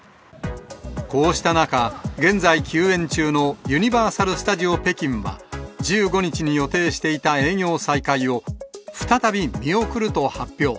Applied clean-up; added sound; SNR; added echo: none; none; none; none.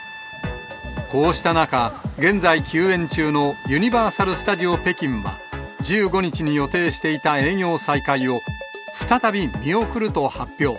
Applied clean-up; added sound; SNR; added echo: none; Trumpet; 18 dB; none.